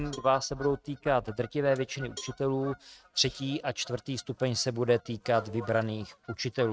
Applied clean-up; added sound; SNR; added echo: neural mask model RNNoise.